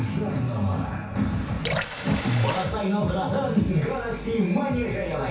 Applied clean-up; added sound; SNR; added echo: none; Water tap, faucet / Water; 8 dB; reverberation time 0.7 s.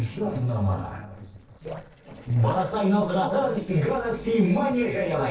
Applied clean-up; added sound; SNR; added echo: neural separator model SepFormer DNS4.